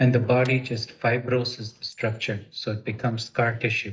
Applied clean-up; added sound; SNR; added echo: neural mask model DeepFilterNet 3.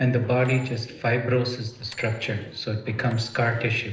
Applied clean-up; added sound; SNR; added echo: neural separator model SepFormer DNS4.